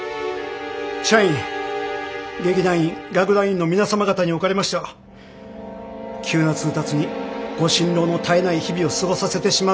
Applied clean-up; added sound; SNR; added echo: none; none; none; none.